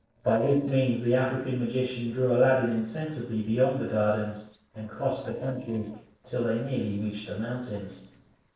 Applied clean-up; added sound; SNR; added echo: neural separator model SepFormer DNS4.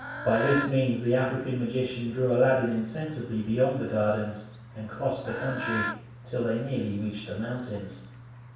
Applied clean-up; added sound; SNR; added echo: none; Bird / Fowl; 12 dB; reverberation time 0.7 s.